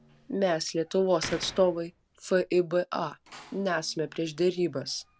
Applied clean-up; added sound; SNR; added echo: none; Slam; 19 dB; none.